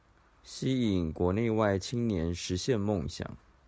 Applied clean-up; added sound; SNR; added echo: none; none; none; none.